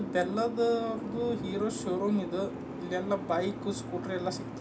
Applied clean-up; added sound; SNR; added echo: none; Boat, Water vehicle; 7 dB; reverberation time 0.4 s.